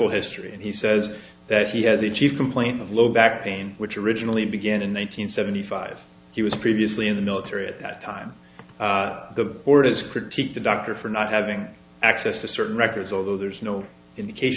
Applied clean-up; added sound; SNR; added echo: none; none; none; none.